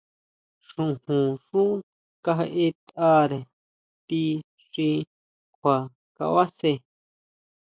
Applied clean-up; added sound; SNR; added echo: none; none; none; none.